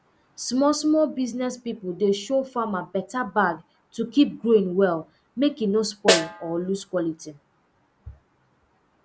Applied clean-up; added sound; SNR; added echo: none; Snare drum; 3 dB; none.